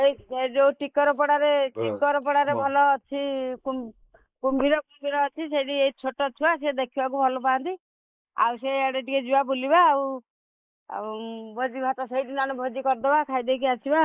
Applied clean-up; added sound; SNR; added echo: neural mask model Resemble Enhance denoiser.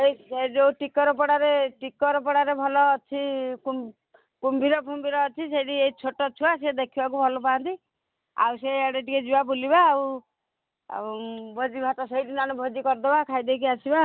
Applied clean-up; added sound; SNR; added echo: none; none; none; none.